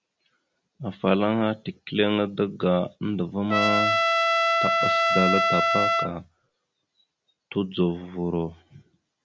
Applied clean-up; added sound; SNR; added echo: none; Trumpet; -5 dB; none.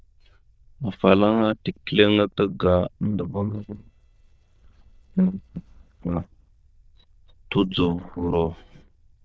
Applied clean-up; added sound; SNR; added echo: neural diffusion model UNIVERSE++.